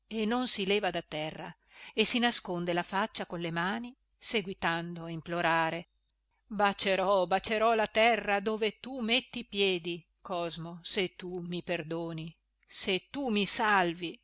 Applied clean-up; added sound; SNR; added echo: none; none; none; none.